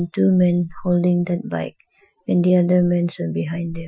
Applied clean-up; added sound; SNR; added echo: classical method Wiener filter.